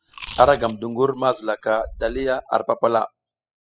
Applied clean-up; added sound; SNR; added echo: classical method spectral subtraction.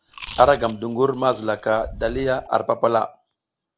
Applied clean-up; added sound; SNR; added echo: none; Chewing, mastication; 16 dB; none.